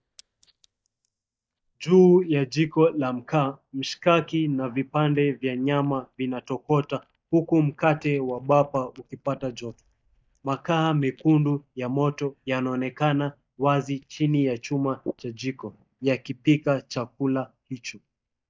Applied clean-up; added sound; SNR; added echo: neural mask model DeepFilterNet 3.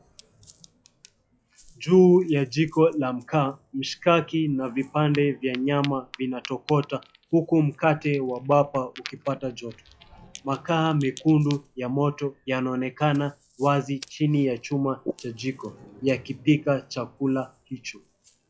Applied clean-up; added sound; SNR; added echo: classical method log-MMSE.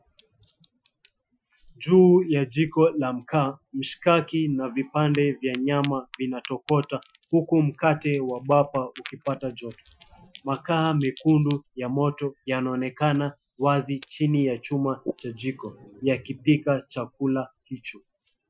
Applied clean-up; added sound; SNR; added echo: classical method Wiener filter.